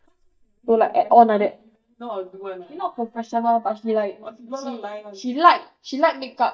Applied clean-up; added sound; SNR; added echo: neural mask model DeepFilterNet 3.